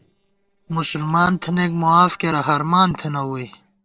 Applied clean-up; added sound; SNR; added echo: neural separator model SepFormer DNS4.